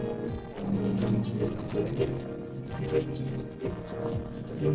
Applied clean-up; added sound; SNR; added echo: neural separator model SepFormer DNS4.